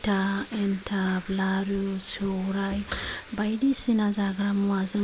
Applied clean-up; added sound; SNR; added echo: none; none; none; none.